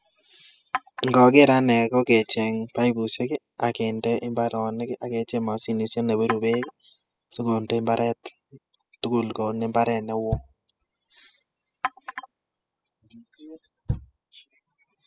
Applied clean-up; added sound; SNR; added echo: classical method spectral subtraction.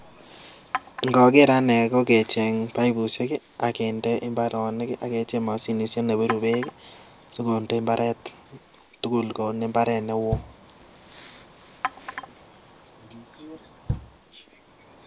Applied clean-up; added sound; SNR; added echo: none; Chink, clink + Knock; 10 dB; none.